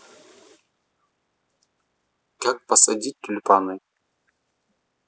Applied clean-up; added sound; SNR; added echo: none; none; none; none.